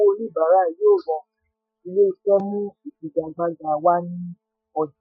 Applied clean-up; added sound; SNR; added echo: classical method Wiener filter.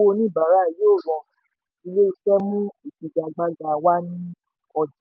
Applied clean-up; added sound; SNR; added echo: none; none; none; none.